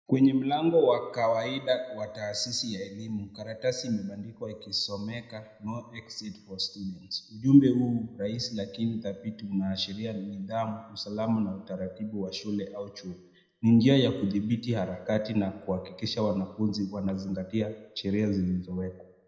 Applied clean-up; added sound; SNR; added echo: none; none; none; reverberation time 0.7 s.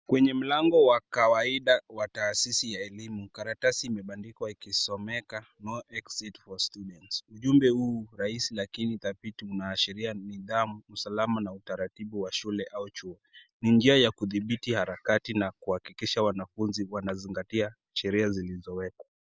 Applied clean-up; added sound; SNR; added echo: none; none; none; none.